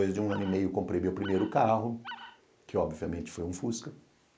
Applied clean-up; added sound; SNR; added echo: neural mask model Resemble Enhance denoiser.